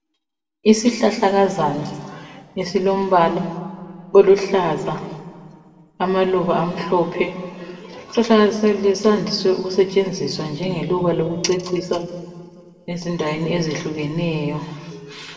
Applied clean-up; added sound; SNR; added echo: none; none; none; reverberation time 1.7 s.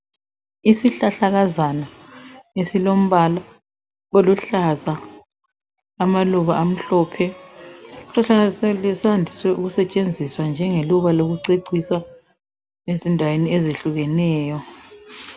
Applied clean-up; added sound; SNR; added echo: none; none; none; none.